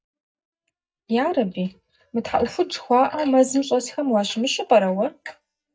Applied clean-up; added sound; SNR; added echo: neural mask model DeepFilterNet 3.